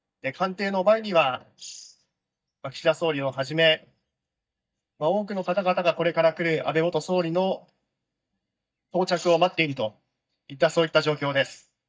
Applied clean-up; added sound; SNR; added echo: neural mask model DeepFilterNet 3.